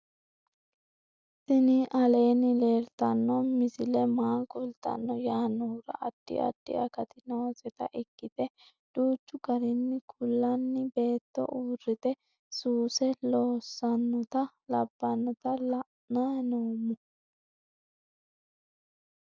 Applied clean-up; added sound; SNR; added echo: none; none; none; none.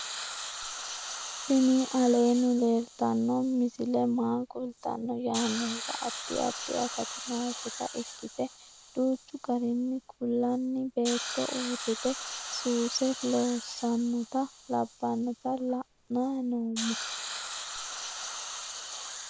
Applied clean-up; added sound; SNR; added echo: none; Hiss; 10 dB; none.